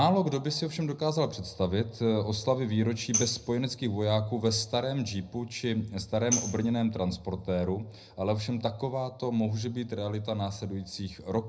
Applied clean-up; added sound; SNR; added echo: none; Tambourine; 8 dB; reverberation time 0.4 s.